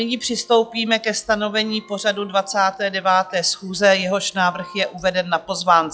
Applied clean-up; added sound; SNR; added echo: classical method log-MMSE.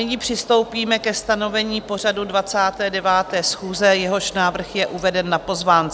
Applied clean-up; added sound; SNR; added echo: none; none; none; none.